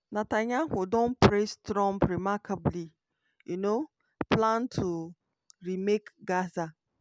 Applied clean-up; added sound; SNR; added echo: none; none; none; none.